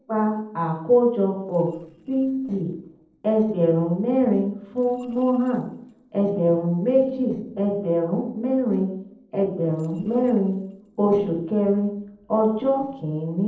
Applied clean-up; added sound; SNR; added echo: neural separator model SepFormer DNS4.